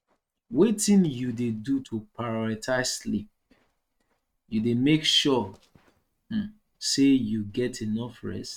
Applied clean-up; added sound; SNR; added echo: neural mask model RNNoise.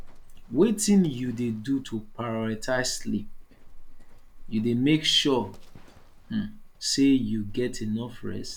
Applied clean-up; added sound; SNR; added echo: none; Livestock, farm animals, working animals; 13 dB; none.